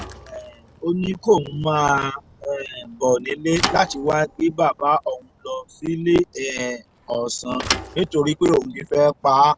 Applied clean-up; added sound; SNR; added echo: none; Thump, thud / Bicycle; 14 dB; none.